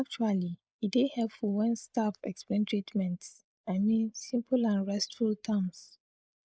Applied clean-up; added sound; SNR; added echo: neural mask model Resemble Enhance denoiser.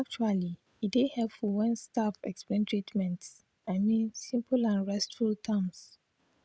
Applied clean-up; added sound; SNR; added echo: none; none; none; none.